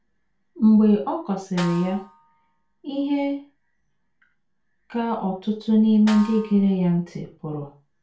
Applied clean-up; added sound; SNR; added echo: none; Snare drum; 17 dB; reverberation time 0.3 s.